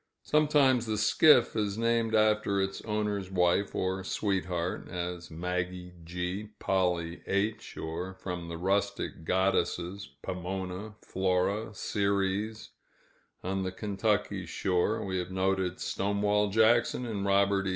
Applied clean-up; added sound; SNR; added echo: none; none; none; none.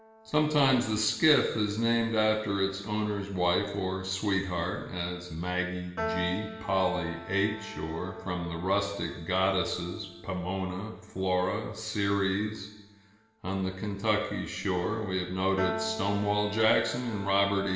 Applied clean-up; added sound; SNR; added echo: none; Piano; 14 dB; reverberation time 1.1 s.